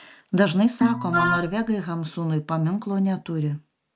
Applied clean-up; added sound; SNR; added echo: none; Wind instrument, woodwind instrument + Organ; 0 dB; none.